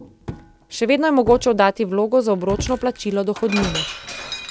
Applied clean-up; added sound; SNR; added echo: none; Shatter; 12 dB; none.